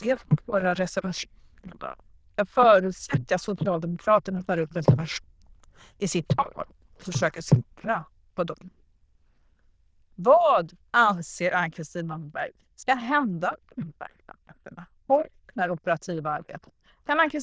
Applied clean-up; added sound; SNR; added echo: neural diffusion model UNIVERSE++.